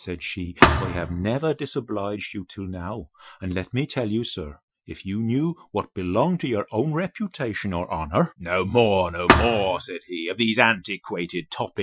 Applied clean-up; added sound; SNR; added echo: classical method Wiener filter.